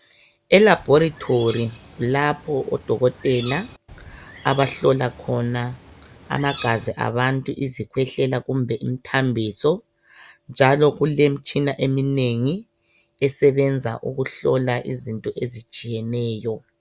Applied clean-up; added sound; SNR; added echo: none; Bird; 17 dB; none.